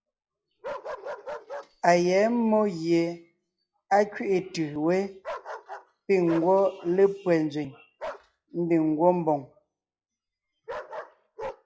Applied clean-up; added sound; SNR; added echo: classical method log-MMSE.